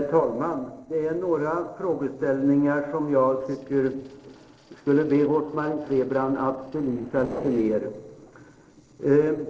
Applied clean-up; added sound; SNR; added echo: neural separator model SepFormer DNS4.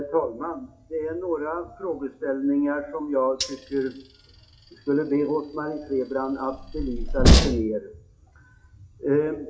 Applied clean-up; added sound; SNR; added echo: classical method WPE with log-MMSE.